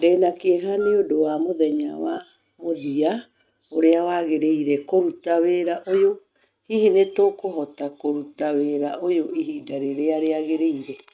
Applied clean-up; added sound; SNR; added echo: neural mask model RNNoise.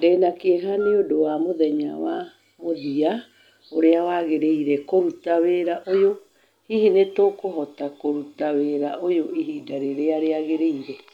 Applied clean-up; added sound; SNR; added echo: none; Wind instrument, woodwind instrument; 20 dB; none.